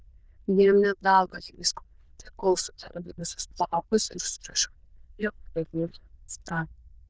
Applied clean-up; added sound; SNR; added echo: neural diffusion model UNIVERSE++.